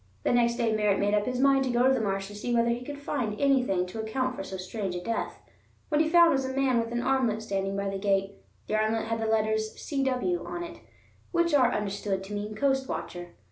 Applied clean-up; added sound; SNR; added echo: none; none; none; none.